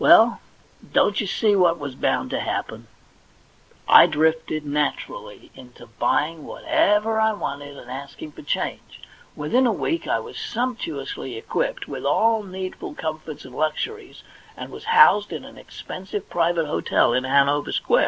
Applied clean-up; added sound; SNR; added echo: none; none; none; none.